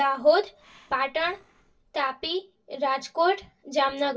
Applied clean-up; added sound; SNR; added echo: neural separator model SepFormer DNS4.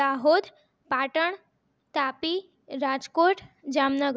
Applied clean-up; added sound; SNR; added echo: none; none; none; none.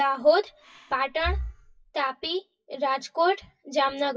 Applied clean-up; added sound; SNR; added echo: classical method WPE with log-MMSE.